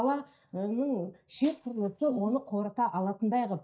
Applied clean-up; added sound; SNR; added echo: neural mask model DeepFilterNet 3.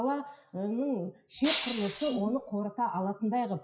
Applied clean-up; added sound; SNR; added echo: classical method WPE with log-MMSE.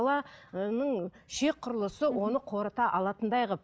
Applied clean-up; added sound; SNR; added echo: none; none; none; none.